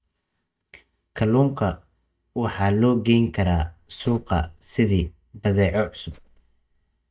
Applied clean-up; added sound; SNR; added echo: neural mask model DeepFilterNet 3.